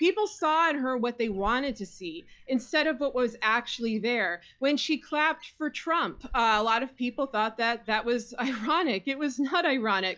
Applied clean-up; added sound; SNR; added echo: classical method log-MMSE.